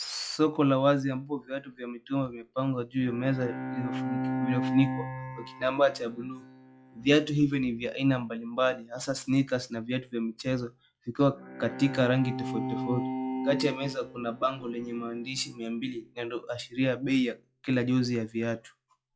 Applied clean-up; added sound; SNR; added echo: classical method log-MMSE.